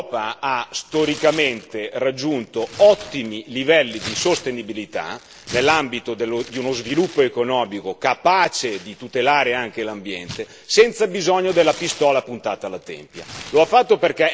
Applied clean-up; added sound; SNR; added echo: none; Tearing; 19 dB; none.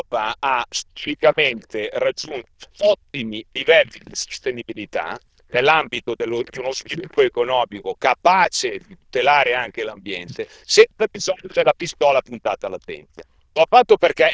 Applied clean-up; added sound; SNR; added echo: neural diffusion model UNIVERSE++.